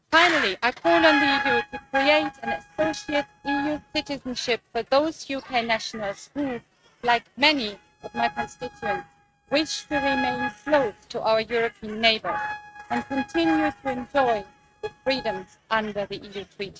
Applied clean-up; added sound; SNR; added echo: neural mask model RNNoise.